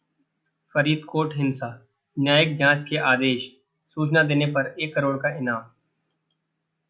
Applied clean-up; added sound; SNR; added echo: none; none; none; none.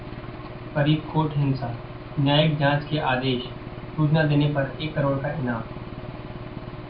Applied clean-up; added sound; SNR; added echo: none; Engine / Aircraft; 11 dB; reverberation time 0.2 s.